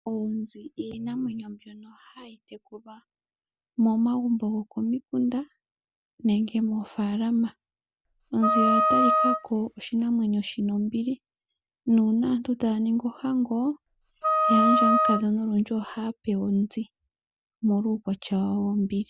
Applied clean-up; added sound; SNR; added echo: none; Wind instrument, woodwind instrument; -2 dB; none.